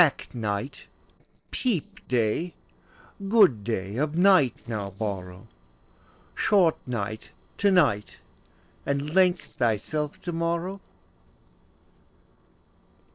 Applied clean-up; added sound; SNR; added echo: neural separator model SepFormer DNS4.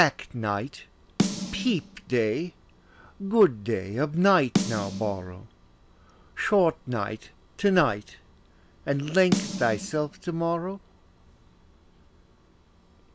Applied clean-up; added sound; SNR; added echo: none; Snare drum; 5 dB; none.